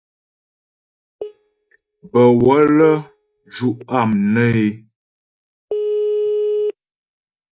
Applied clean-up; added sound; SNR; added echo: neural mask model DeepFilterNet 3.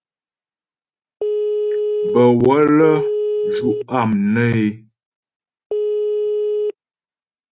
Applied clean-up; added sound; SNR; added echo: neural mask model RNNoise.